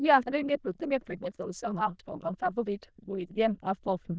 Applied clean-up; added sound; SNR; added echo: neural diffusion model UNIVERSE++.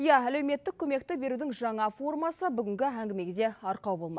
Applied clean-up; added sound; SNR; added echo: none; none; none; none.